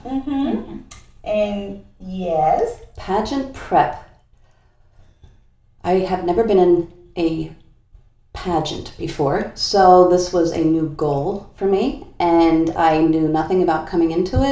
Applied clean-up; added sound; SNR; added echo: none; none; none; reverberation time 0.5 s.